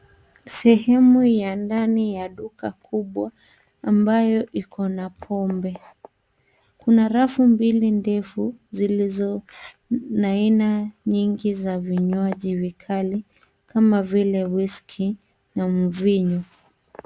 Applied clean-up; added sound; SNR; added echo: none; none; none; none.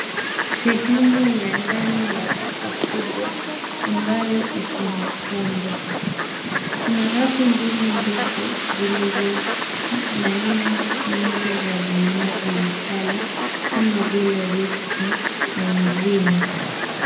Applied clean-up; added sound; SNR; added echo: none; Fowl; 1 dB; reverberation time 0.8 s.